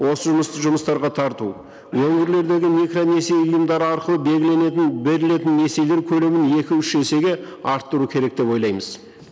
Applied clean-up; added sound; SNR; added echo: none; none; none; none.